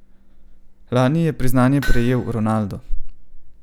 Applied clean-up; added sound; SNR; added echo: none; Hammer; 18 dB; none.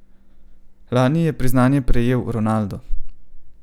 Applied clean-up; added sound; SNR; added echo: none; none; none; none.